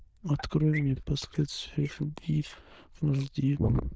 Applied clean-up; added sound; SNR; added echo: neural diffusion model UNIVERSE++.